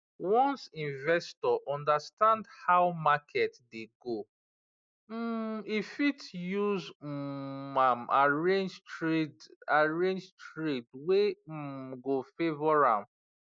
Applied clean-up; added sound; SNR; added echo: none; none; none; none.